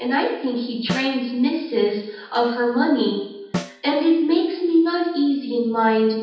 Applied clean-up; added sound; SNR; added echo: none; Snare drum; 15 dB; reverberation time 0.9 s.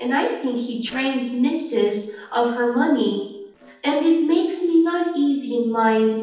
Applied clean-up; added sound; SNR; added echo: neural separator model SepFormer DNS4.